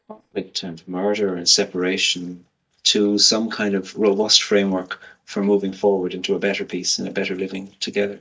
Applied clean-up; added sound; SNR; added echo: neural mask model DeepFilterNet 3.